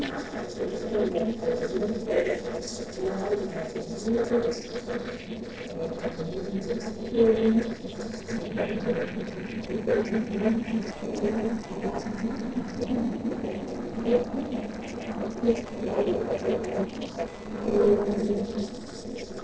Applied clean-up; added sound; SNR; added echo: neural separator model SepFormer DNS4.